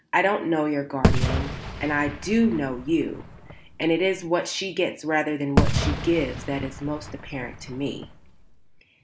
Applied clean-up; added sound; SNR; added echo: none; Fireworks; 1 dB; none.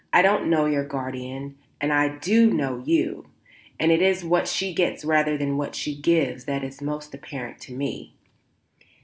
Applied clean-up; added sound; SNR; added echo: none; none; none; none.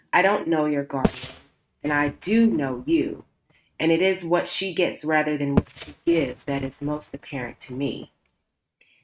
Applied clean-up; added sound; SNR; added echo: neural mask model RNNoise.